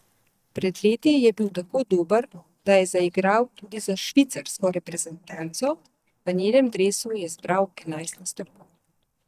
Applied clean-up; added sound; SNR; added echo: neural mask model DeepFilterNet 3.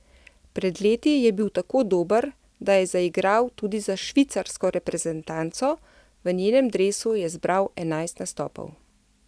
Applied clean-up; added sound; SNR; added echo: none; none; none; none.